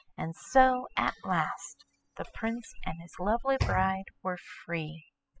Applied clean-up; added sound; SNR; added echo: classical method spectral subtraction.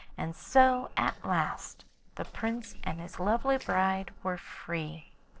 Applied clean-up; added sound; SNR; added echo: neural separator model SepFormer DNS4.